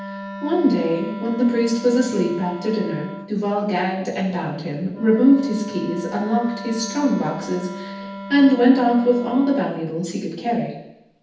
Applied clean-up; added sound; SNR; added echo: none; Wind instrument, woodwind instrument; 14 dB; reverberation time 0.9 s.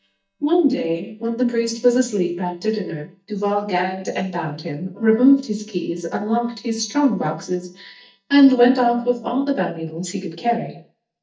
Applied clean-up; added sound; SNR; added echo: neural mask model DeepFilterNet 3.